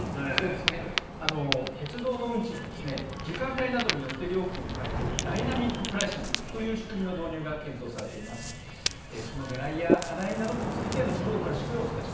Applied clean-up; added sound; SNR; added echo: none; Ocean; 1 dB; reverberation time 0.9 s.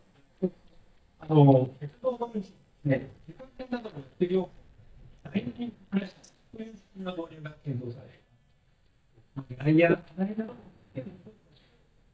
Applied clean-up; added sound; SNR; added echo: neural mask model DeepFilterNet 3.